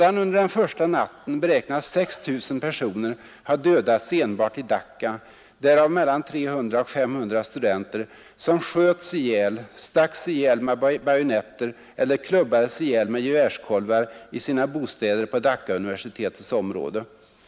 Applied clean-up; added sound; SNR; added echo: none; none; none; none.